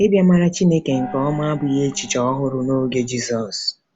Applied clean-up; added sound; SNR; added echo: none; Gong; 17 dB; none.